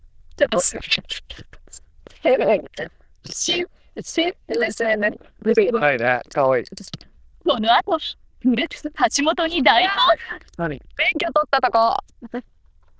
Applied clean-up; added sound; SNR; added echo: neural diffusion model UNIVERSE++.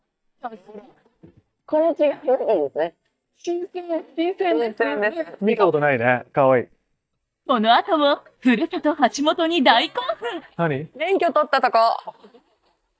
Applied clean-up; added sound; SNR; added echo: neural mask model DeepFilterNet 3.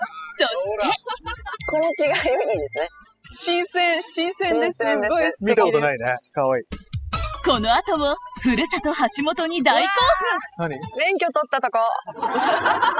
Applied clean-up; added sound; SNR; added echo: classical method spectral subtraction.